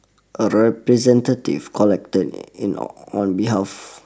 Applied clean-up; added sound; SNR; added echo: none; none; none; none.